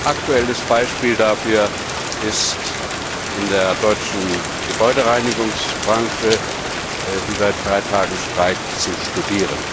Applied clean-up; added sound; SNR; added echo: none; Rain; 4 dB; none.